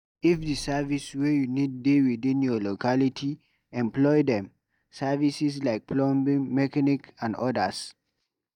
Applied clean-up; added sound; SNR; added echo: neural mask model DeepFilterNet 3.